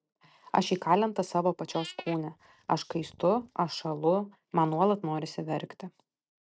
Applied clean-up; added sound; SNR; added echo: neural mask model RNNoise.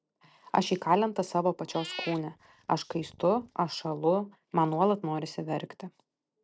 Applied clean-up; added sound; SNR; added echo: none; Meow / Purr; 17 dB; none.